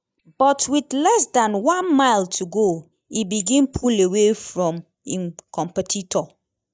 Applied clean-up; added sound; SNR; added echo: neural mask model DeepFilterNet 3.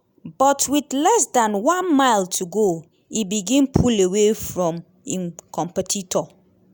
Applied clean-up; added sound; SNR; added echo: none; none; none; none.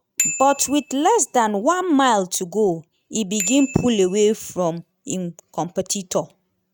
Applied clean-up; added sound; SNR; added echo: neural mask model RNNoise.